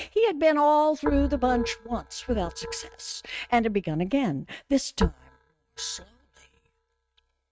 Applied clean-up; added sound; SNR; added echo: neural mask model RNNoise.